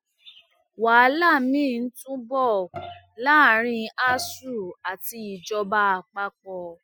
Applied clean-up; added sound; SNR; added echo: classical method spectral subtraction.